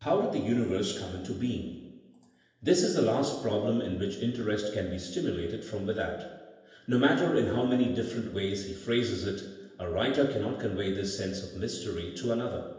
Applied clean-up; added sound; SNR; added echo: none; none; none; reverberation time 1.0 s.